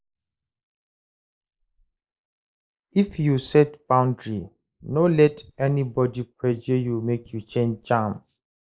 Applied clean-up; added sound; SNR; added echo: neural mask model Resemble Enhance denoiser.